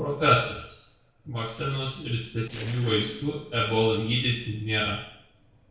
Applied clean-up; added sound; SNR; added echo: neural separator model SepFormer DNS4.